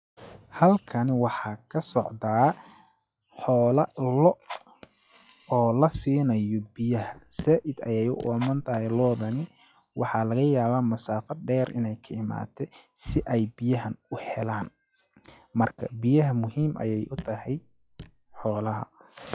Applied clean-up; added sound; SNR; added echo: classical method log-MMSE.